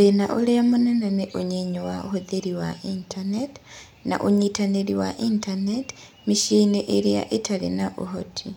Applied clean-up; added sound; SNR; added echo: none; none; none; none.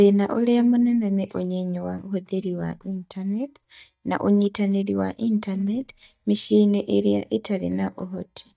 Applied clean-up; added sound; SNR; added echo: neural mask model DeepFilterNet 3.